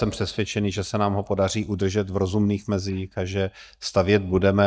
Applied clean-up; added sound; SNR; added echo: neural mask model DeepFilterNet 3.